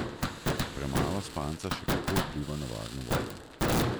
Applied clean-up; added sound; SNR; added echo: none; Fireworks; -5 dB; none.